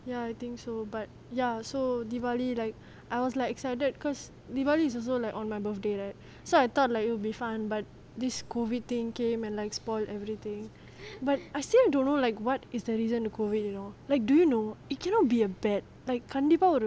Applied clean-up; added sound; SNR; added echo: none; none; none; none.